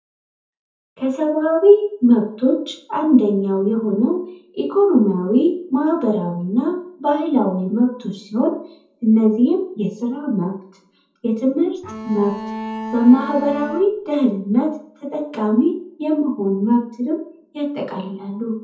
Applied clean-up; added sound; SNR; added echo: none; Bowed string instrument; 10 dB; reverberation time 0.5 s.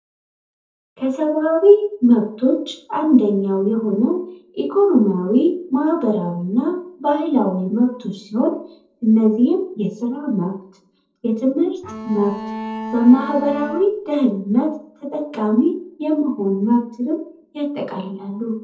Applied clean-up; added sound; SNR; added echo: neural separator model SepFormer DNS4.